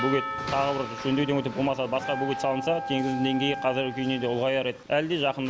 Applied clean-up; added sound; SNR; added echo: none; Wind instrument, woodwind instrument + Percussion; 9 dB; none.